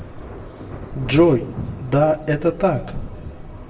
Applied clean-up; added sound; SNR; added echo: none; Thunder; 13 dB; reverberation time 0.7 s.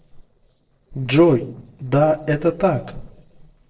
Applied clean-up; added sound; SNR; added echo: neural separator model SepFormer DNS4.